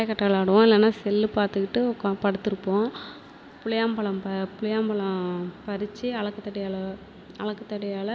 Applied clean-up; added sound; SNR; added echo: none; none; none; none.